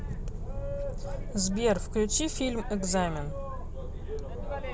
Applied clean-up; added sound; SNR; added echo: none; Boat, Water vehicle; 6 dB; none.